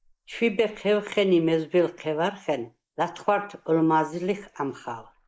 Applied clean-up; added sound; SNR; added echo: neural mask model Resemble Enhance denoiser.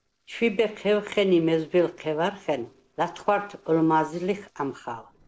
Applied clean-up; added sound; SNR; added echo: neural separator model SepFormer DNS4.